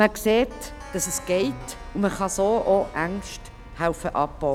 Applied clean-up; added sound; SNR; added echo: none; Keyboard (musical); 15 dB; none.